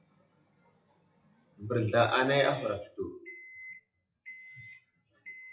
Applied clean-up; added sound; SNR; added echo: classical method WPE with log-MMSE.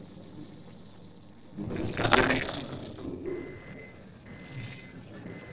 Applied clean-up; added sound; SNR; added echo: neural separator model SepFormer DNS4.